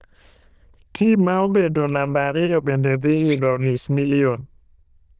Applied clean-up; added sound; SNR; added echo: neural diffusion model UNIVERSE++.